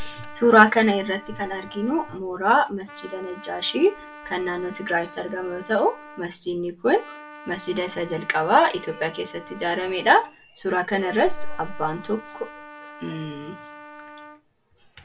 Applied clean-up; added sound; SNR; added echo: none; Trumpet; 19 dB; reverberation time 0.2 s.